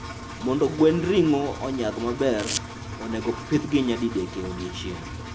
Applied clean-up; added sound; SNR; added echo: none; Engine + Domestic sounds, home sounds; 10 dB; none.